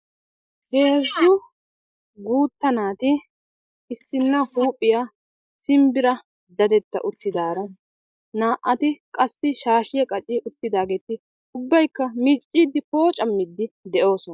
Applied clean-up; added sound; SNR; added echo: neural mask model Resemble Enhance denoiser.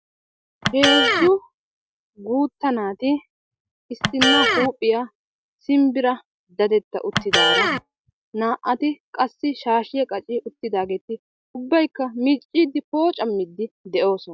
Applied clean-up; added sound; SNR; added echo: none; Electric guitar; 2 dB; none.